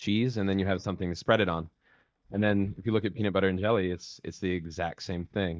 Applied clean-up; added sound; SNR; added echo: neural mask model DeepFilterNet 3.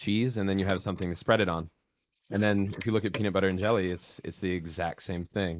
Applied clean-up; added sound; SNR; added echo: neural mask model Resemble Enhance denoiser.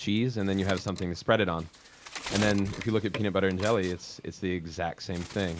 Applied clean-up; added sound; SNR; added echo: none; Bird; 13 dB; none.